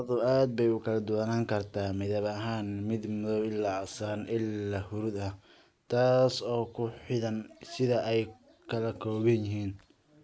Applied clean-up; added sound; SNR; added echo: none; none; none; none.